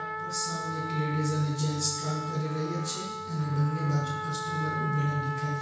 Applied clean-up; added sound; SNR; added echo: none; Trumpet; 5 dB; reverberation time 1.1 s.